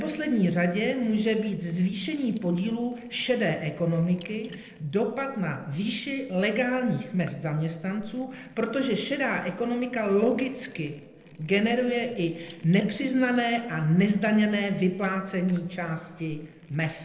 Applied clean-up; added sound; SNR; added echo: neural separator model SepFormer DNS4.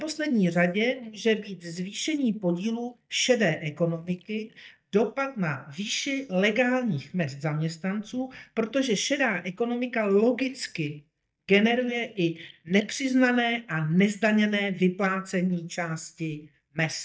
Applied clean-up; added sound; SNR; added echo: neural mask model DeepFilterNet 3.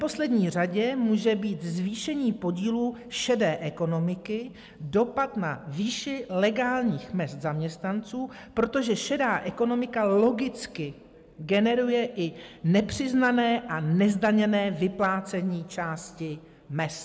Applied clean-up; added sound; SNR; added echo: none; none; none; none.